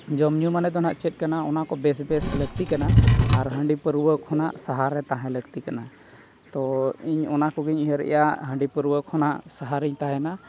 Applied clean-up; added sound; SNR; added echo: none; Wood / Tools; -4 dB; none.